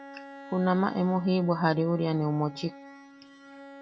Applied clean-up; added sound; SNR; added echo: none; Bowed string instrument; 18 dB; none.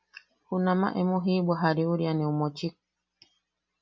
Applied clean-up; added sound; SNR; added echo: none; none; none; none.